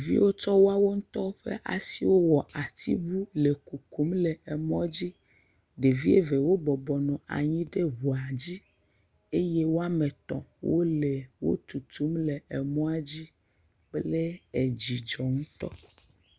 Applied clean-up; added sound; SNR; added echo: none; none; none; none.